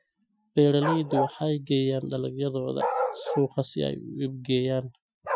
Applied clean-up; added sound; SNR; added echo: classical method Wiener filter.